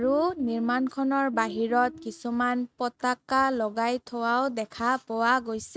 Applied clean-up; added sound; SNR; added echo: neural mask model RNNoise.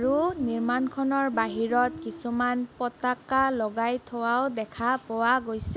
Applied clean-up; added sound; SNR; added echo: none; Guitar; 13 dB; none.